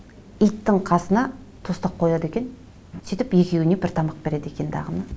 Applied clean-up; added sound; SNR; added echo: none; none; none; none.